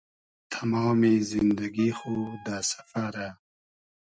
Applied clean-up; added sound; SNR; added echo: neural mask model RNNoise.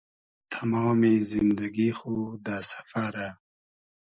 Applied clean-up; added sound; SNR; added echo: neural mask model Resemble Enhance denoiser.